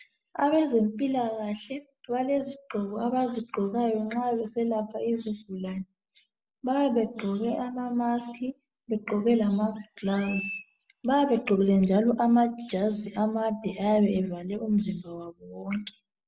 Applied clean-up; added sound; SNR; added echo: none; Chirp, tweet; 13 dB; none.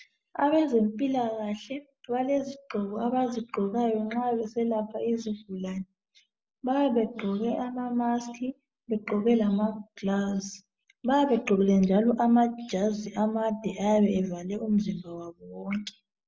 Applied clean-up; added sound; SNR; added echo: none; none; none; none.